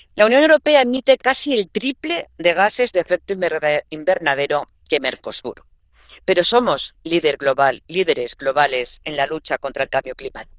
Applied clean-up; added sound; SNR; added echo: neural diffusion model UNIVERSE++.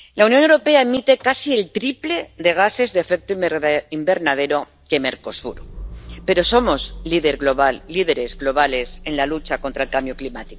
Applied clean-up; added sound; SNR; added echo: none; Idling / Engine starting / Motor vehicle (road); 19 dB; none.